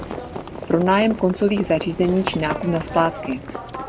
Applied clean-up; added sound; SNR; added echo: none; Livestock, farm animals, working animals; 9 dB; none.